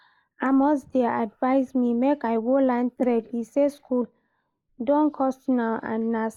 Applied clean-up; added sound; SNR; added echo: neural mask model Resemble Enhance denoiser.